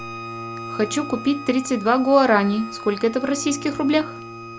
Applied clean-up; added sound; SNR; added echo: none; Bowed string instrument + Bowed string instrument; 13 dB; none.